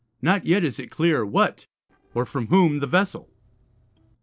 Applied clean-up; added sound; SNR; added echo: neural separator model SepFormer DNS4.